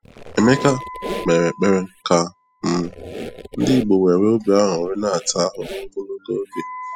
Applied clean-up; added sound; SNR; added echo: classical method spectral subtraction.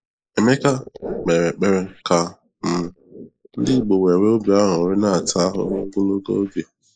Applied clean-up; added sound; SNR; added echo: neural mask model Resemble Enhance denoiser.